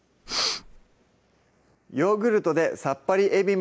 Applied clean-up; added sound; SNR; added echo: neural mask model Resemble Enhance denoiser.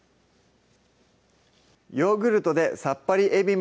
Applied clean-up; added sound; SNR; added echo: none; none; none; none.